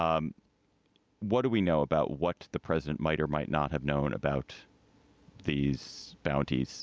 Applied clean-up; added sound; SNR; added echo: none; none; none; none.